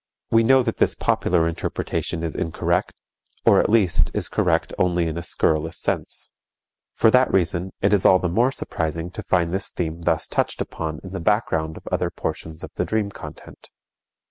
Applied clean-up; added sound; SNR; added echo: none; none; none; none.